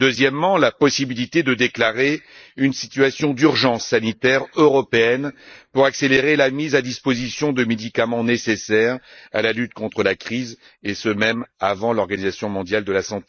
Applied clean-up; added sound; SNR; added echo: neural mask model Resemble Enhance denoiser.